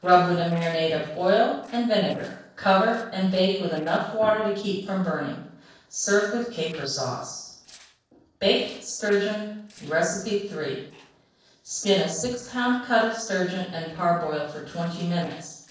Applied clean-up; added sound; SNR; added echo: neural separator model SepFormer DNS4.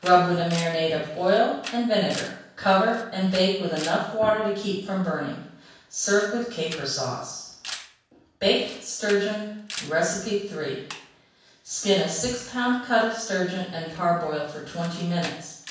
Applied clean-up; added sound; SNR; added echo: none; Camera; 18 dB; reverberation time 0.7 s.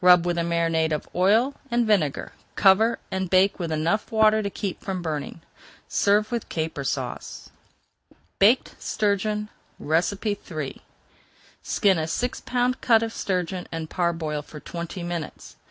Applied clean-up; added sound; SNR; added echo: none; none; none; none.